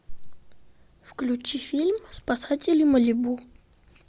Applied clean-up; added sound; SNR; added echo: none; none; none; none.